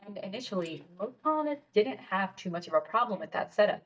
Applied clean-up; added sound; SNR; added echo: neural mask model DeepFilterNet 3.